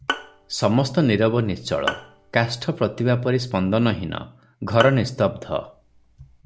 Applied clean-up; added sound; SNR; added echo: none; Bowed string instrument; 12 dB; none.